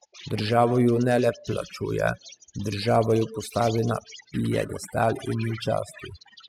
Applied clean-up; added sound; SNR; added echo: classical method spectral subtraction.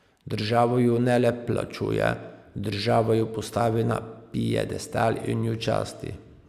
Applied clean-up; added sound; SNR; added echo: none; none; none; none.